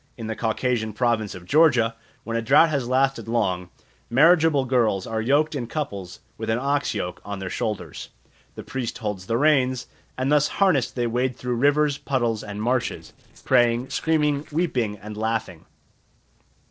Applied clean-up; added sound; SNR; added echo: neural separator model SepFormer DNS4.